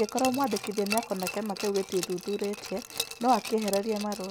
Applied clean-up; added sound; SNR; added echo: none; Glass; 9 dB; none.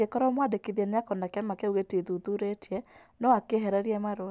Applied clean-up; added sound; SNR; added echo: none; none; none; none.